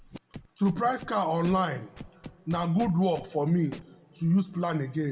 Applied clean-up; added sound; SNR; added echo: none; Scratching (performance technique); 19 dB; reverberation time 1.5 s.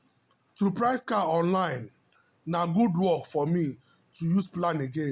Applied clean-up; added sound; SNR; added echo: none; none; none; none.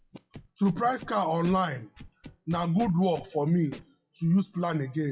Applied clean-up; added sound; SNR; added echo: classical method WPE with log-MMSE.